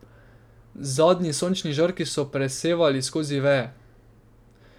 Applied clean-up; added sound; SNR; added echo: none; none; none; none.